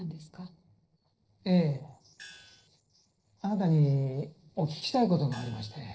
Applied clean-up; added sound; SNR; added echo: neural separator model SepFormer DNS4.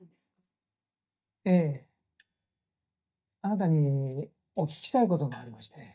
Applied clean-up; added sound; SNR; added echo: neural mask model DeepFilterNet 3.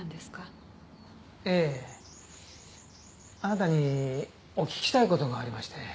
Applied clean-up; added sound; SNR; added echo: none; none; none; none.